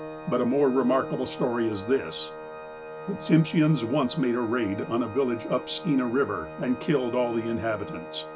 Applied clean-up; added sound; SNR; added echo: none; Organ; 12 dB; none.